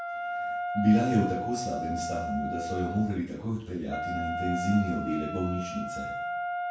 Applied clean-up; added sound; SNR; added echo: none; Wind instrument, woodwind instrument; 4 dB; reverberation time 0.6 s.